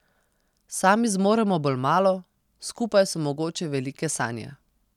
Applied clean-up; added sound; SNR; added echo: none; none; none; none.